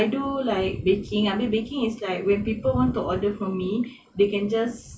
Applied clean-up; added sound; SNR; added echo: none; none; none; none.